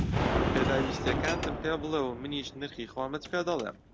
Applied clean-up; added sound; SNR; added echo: none; Gunshot, gunfire; -1 dB; none.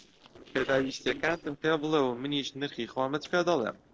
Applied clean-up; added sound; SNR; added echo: neural separator model SepFormer DNS4.